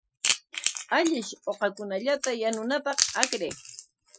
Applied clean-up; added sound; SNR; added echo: classical method Wiener filter.